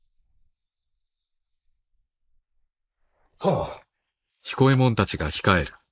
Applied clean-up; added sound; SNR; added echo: neural mask model Resemble Enhance denoiser.